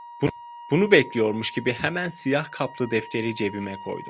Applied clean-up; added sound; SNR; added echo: none; Wind instrument, woodwind instrument; 17 dB; none.